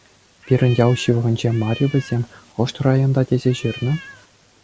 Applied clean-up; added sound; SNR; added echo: none; Cat; 19 dB; none.